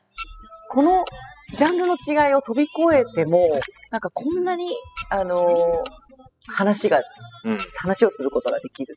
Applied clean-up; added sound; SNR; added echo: classical method spectral subtraction.